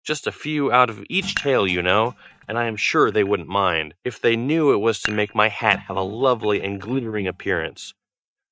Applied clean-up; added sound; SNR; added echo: neural mask model DeepFilterNet 3.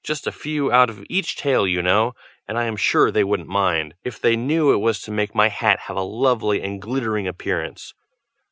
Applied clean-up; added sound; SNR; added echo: none; none; none; none.